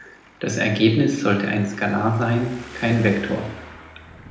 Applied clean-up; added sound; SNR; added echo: none; Traffic noise, roadway noise; 20 dB; reverberation time 0.7 s.